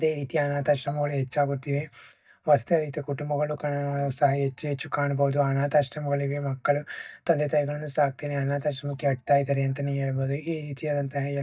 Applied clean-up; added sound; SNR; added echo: neural mask model DeepFilterNet 3.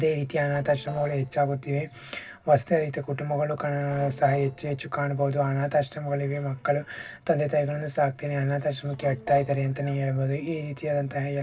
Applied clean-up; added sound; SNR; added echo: neural separator model SepFormer DNS4.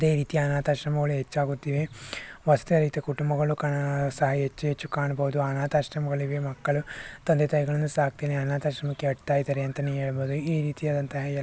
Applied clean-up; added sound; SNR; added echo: none; none; none; none.